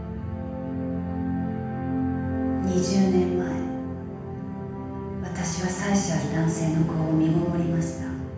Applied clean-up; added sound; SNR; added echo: none; none; none; reverberation time 1.1 s.